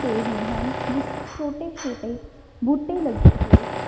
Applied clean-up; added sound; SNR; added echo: none; Tools; 10 dB; none.